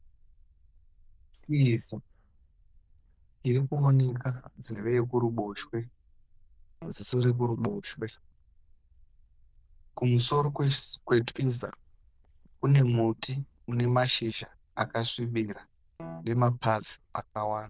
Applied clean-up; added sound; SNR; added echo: neural diffusion model UNIVERSE++.